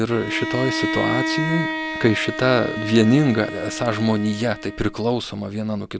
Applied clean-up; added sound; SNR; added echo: none; Bowed string instrument; 7 dB; none.